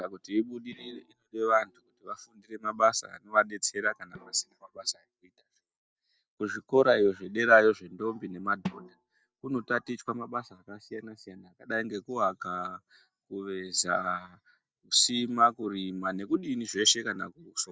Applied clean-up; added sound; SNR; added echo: neural mask model DeepFilterNet 3.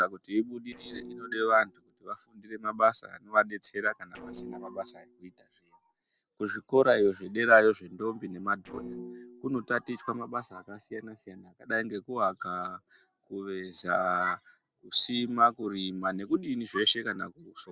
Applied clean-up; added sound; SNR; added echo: neural separator model SepFormer DNS4.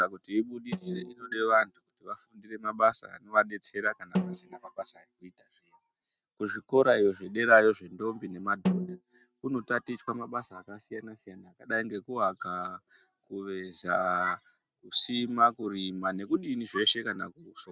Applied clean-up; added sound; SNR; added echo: neural mask model RNNoise.